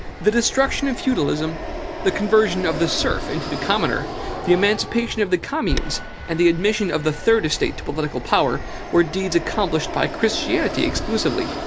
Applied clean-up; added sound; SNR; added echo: none; Fixed-wing aircraft, airplane; 7 dB; none.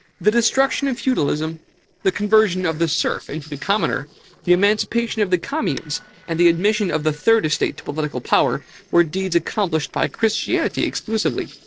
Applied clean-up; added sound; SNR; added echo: neural separator model SepFormer DNS4.